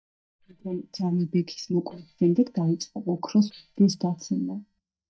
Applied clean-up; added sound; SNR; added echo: neural mask model DeepFilterNet 3.